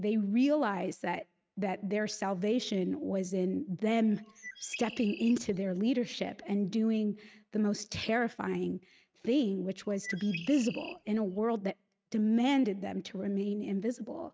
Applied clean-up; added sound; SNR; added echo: neural mask model RNNoise.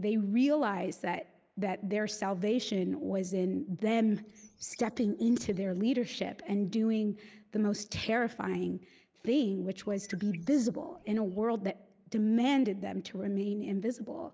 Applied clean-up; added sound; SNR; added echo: neural mask model Resemble Enhance denoiser.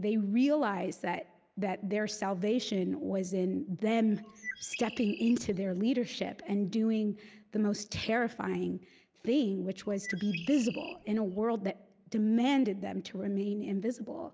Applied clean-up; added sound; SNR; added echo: none; Bird; 14 dB; none.